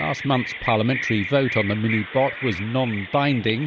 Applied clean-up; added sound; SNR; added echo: neural mask model Resemble Enhance denoiser.